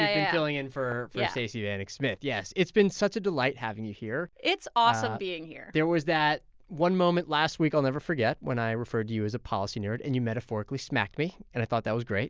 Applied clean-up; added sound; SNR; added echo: none; none; none; none.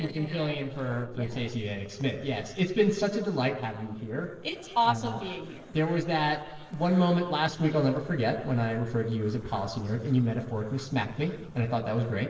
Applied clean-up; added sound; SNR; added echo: neural separator model SepFormer DNS4.